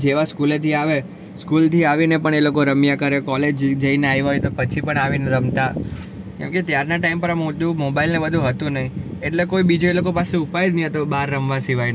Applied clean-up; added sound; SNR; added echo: none; none; none; none.